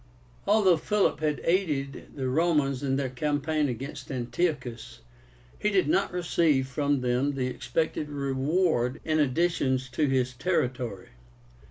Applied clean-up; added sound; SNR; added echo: none; none; none; none.